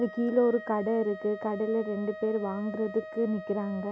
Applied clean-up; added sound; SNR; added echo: none; Wind instrument, woodwind instrument; 13 dB; none.